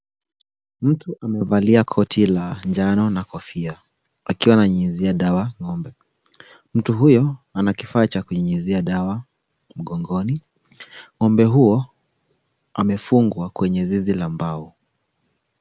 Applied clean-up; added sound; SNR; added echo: none; none; none; none.